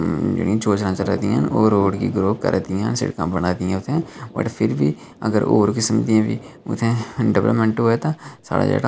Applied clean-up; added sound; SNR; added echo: none; Thunder; 20 dB; none.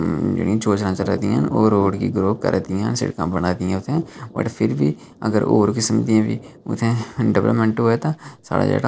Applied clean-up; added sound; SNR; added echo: neural separator model SepFormer DNS4.